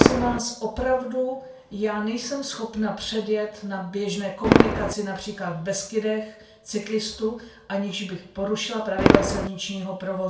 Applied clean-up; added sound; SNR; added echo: none; Fireworks; 0 dB; reverberation time 0.4 s.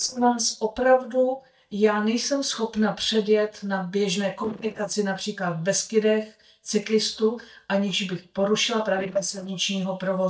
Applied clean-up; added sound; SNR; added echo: neural mask model DeepFilterNet 3.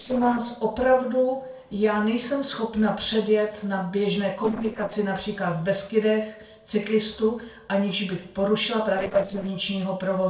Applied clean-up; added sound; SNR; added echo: neural separator model SepFormer DNS4.